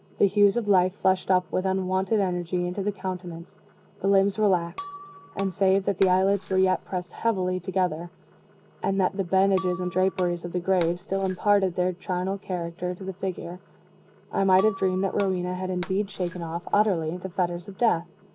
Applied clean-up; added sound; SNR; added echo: none; Shatter; 19 dB; none.